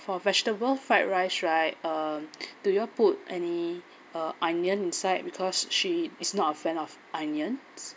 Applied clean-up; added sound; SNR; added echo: none; none; none; none.